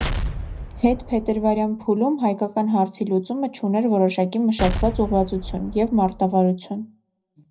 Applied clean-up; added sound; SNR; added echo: none; Explosion; 7 dB; reverberation time 0.4 s.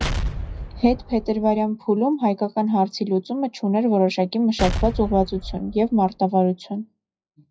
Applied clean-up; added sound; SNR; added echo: classical method WPE with log-MMSE.